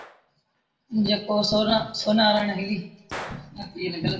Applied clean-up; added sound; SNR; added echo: none; Gunshot, gunfire; 19 dB; reverberation time 0.5 s.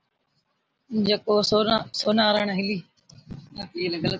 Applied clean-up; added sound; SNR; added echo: none; none; none; none.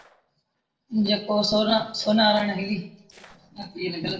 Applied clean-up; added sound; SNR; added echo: neural separator model SepFormer DNS4.